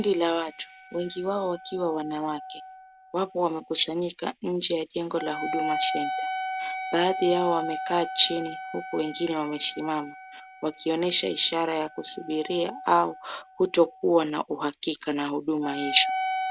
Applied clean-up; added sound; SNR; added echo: none; Wind instrument, woodwind instrument; 11 dB; none.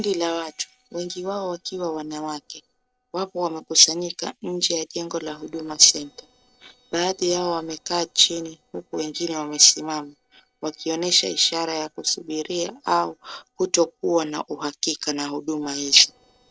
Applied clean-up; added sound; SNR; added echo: neural separator model SepFormer DNS4.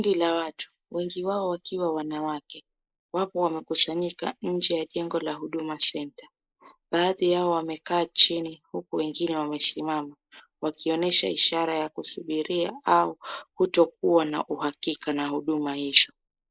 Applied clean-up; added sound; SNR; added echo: neural mask model Resemble Enhance denoiser.